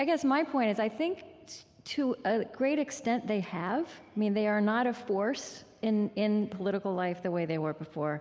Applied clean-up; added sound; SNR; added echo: none; none; none; none.